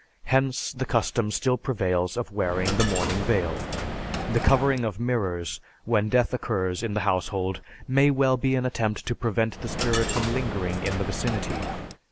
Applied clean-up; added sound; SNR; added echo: none; Coin (dropping); 4 dB; none.